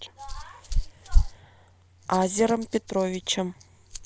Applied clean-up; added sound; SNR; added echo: none; Rattle; -1 dB; none.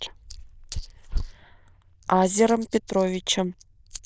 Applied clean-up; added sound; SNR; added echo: neural diffusion model UNIVERSE++.